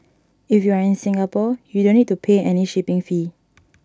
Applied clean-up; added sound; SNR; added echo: none; none; none; none.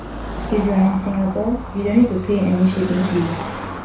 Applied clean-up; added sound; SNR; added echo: none; Car passing by / Traffic noise, roadway noise; 8 dB; reverberation time 0.3 s.